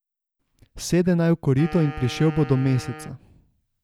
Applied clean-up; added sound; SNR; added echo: none; Wind instrument, woodwind instrument; 17 dB; none.